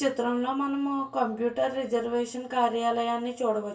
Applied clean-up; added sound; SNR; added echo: none; none; none; reverberation time 0.2 s.